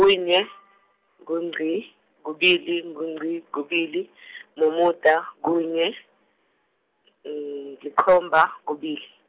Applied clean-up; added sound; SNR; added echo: none; none; none; none.